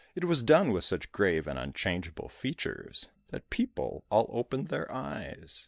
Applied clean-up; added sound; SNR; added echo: neural mask model DeepFilterNet 3.